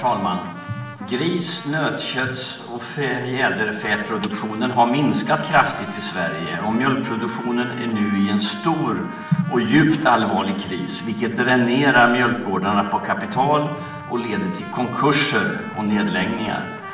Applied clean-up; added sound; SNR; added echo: none; Trumpet; 16 dB; reverberation time 0.8 s.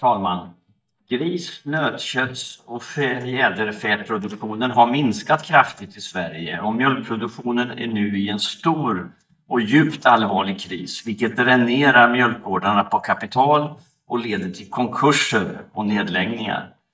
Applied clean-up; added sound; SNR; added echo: neural mask model DeepFilterNet 3.